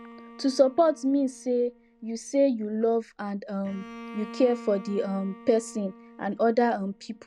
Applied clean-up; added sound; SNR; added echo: none; Bowed string instrument; 19 dB; none.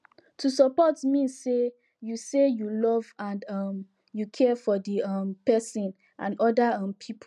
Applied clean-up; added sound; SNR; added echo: none; none; none; none.